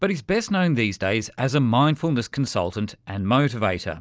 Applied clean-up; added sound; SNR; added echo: none; none; none; none.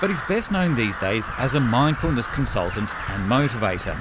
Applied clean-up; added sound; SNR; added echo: none; Crow; 8 dB; none.